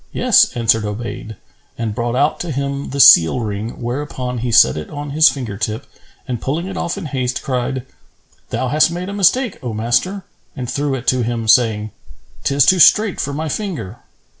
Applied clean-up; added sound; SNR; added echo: none; none; none; none.